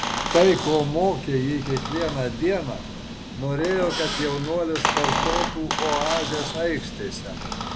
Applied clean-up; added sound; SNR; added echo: none; Squeak; 3 dB; none.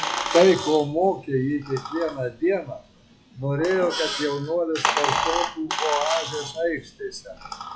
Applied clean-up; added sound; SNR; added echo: classical method log-MMSE.